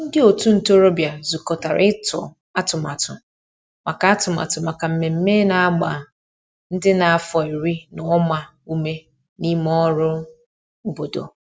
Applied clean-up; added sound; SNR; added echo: none; none; none; none.